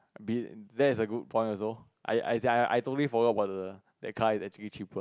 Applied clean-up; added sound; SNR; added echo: none; none; none; none.